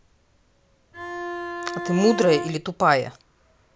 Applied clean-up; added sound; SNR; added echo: none; Bowed string instrument; 7 dB; none.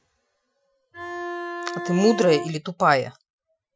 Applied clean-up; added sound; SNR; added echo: classical method Wiener filter.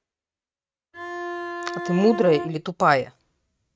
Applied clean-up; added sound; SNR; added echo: neural mask model RNNoise.